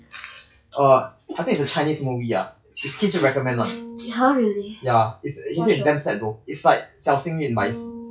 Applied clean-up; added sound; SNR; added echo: classical method log-MMSE.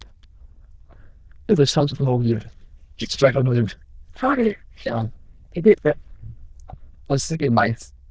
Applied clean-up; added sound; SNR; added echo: neural diffusion model UNIVERSE++.